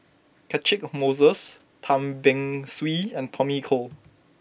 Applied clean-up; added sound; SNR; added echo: none; none; none; none.